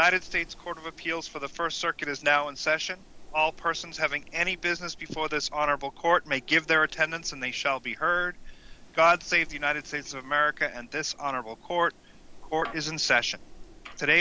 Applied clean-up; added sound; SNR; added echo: none; Wind; 18 dB; none.